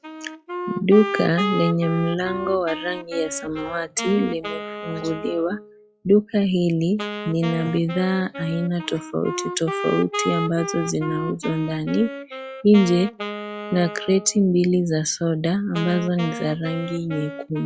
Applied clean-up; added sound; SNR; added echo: classical method log-MMSE.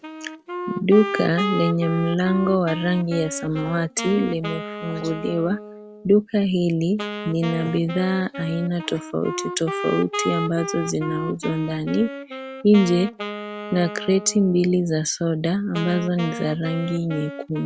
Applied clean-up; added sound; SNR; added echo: none; Wind instrument, woodwind instrument; 9 dB; none.